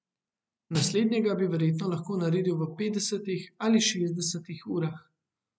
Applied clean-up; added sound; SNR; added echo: none; Snare drum; 13 dB; none.